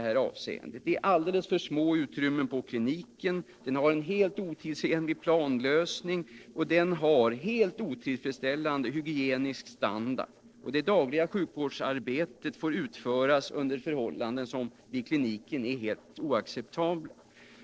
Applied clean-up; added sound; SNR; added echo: neural separator model SepFormer DNS4.